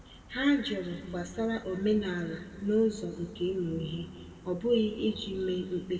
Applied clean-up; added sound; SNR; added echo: none; Gull, seagull; 18 dB; reverberation time 2.0 s.